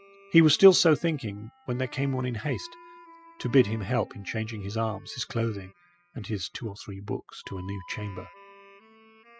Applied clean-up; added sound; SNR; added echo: classical method spectral subtraction.